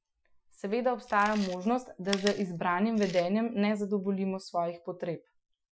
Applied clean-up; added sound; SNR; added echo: classical method Wiener filter.